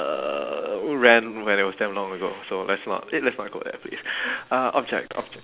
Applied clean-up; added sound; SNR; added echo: none; none; none; none.